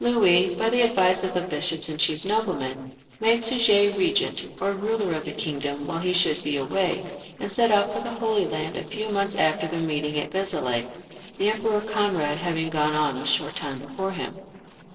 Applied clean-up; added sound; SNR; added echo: neural separator model SepFormer DNS4.